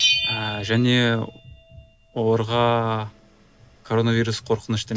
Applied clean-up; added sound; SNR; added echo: none; Bell; 8 dB; none.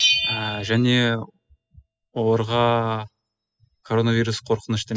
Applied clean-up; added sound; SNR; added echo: classical method spectral subtraction.